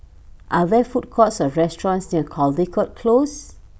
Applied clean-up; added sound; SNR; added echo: none; none; none; none.